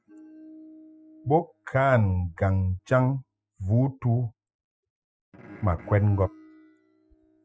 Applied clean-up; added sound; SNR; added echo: classical method spectral subtraction.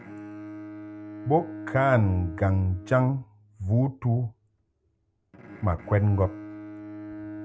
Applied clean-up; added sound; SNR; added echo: none; Bowed string instrument; 14 dB; none.